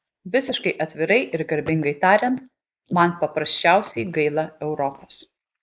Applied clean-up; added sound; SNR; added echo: neural mask model Resemble Enhance denoiser.